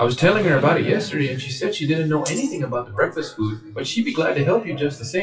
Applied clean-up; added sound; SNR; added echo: classical method WPE with log-MMSE.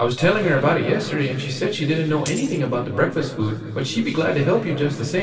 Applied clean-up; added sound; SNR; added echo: neural separator model SepFormer DNS4.